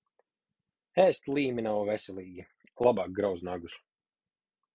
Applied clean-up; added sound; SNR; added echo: none; none; none; none.